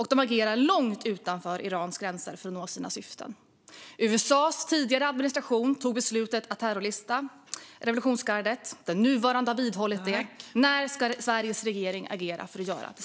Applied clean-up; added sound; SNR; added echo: none; none; none; none.